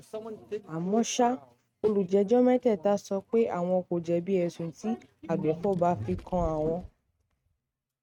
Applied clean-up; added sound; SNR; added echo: neural mask model RNNoise.